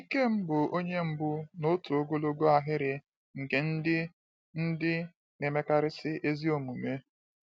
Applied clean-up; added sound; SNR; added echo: none; none; none; none.